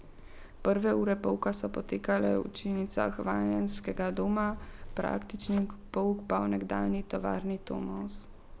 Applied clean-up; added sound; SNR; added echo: none; Zipper (clothing); 14 dB; none.